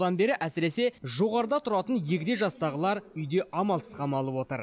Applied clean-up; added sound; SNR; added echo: none; none; none; none.